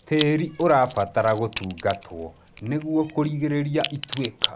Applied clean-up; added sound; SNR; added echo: none; Crack; 11 dB; none.